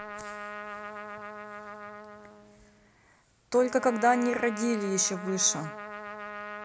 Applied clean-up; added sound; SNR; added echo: none; Trumpet; 10 dB; none.